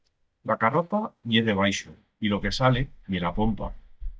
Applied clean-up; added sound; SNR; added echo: neural mask model DeepFilterNet 3.